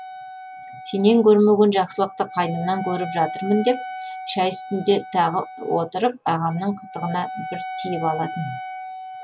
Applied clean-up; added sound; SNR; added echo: none; Wind instrument, woodwind instrument; 12 dB; none.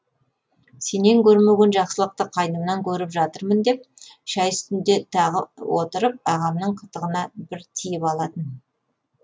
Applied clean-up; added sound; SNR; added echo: none; none; none; none.